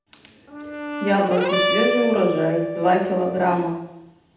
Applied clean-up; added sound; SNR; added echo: none; Brass instrument; 5 dB; reverberation time 0.8 s.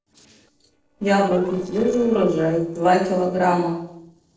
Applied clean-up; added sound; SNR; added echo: neural separator model SepFormer DNS4.